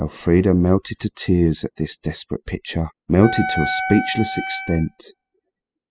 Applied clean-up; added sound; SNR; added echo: classical method spectral subtraction.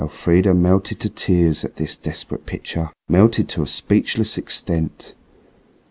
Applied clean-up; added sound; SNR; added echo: none; none; none; none.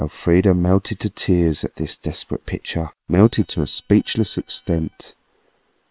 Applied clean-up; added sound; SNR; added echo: neural separator model SepFormer WHAM!.